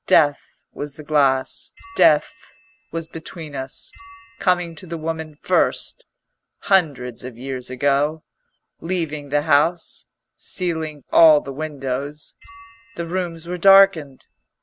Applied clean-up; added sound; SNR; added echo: none; Bell; 10 dB; none.